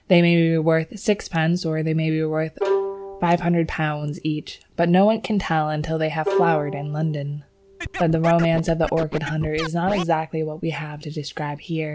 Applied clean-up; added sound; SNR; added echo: none; Bowed string instrument + Scratching (performance technique); 8 dB; none.